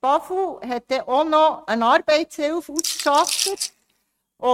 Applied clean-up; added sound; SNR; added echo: neural mask model RNNoise.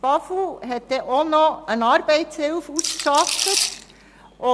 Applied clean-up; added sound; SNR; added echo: none; Rattle / Rattle (instrument); 2 dB; none.